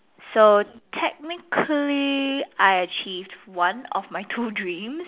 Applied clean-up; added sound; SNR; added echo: none; none; none; none.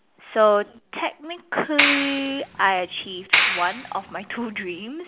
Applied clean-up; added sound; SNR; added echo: none; Clapping; 0 dB; none.